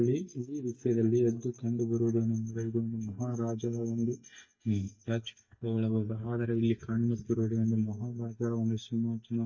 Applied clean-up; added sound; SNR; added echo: neural mask model DeepFilterNet 3.